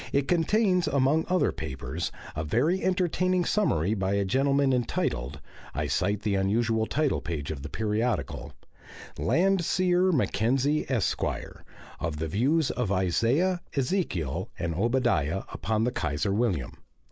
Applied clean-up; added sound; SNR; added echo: none; none; none; none.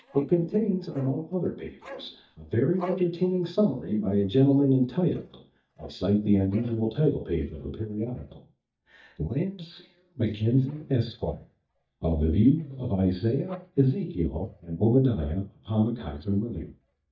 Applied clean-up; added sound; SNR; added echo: neural mask model DeepFilterNet 3.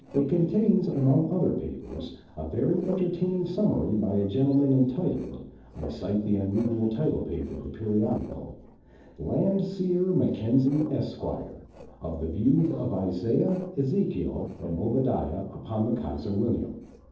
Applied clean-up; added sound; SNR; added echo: neural separator model SepFormer DNS4.